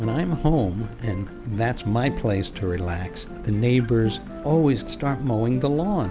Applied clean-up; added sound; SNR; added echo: none; none; none; none.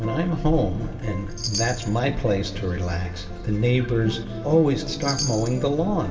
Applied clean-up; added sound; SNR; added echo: none; Chime; 11 dB; reverberation time 1.7 s.